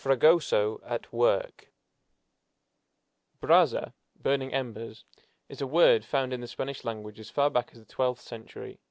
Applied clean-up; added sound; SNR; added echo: none; none; none; none.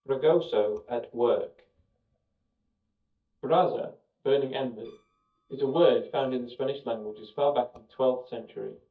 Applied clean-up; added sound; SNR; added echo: neural mask model DeepFilterNet 3.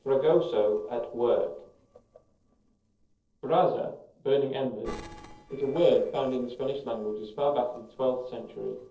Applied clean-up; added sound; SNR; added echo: neural separator model SepFormer DNS4.